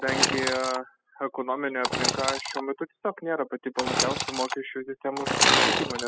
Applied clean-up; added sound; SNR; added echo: classical method spectral subtraction.